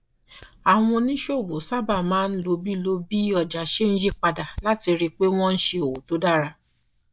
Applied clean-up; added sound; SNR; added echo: neural mask model DeepFilterNet 3.